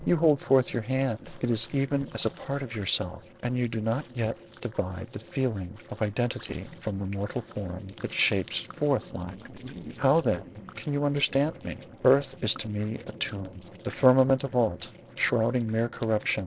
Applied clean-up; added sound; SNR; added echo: neural separator model SepFormer DNS4.